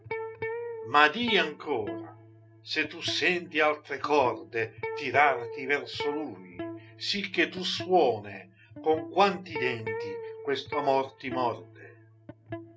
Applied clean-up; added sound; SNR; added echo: none; Electric guitar; 10 dB; none.